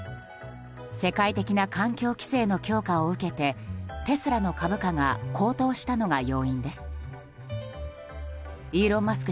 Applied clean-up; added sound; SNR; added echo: none; none; none; none.